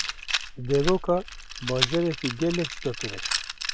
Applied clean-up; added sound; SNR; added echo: none; Rattle; 3 dB; none.